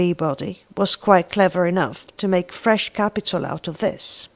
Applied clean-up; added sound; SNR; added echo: none; none; none; none.